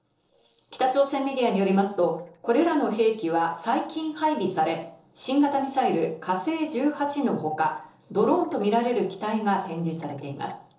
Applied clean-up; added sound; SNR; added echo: neural separator model SepFormer DNS4.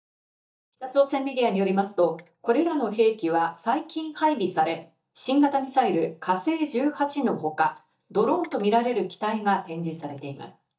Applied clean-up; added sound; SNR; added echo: neural mask model DeepFilterNet 3.